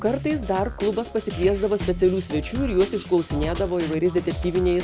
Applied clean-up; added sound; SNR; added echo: none; Drum kit + Drum kit; 9 dB; none.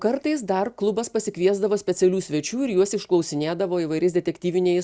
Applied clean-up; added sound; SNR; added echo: none; none; none; none.